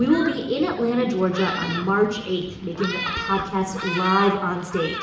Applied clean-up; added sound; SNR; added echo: none; Thunderstorm; 9 dB; reverberation time 0.9 s.